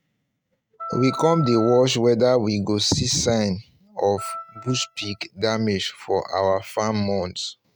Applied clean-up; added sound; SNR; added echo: neural mask model RNNoise.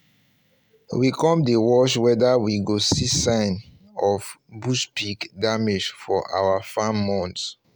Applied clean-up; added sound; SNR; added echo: none; none; none; none.